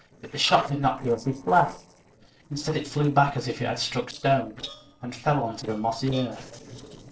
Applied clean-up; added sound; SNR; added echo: neural separator model SepFormer DNS4.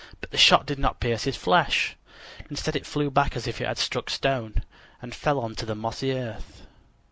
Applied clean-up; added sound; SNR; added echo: none; none; none; none.